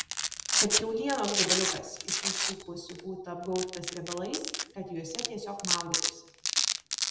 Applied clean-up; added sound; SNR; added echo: none; Domestic sounds, home sounds; -4 dB; reverberation time 0.8 s.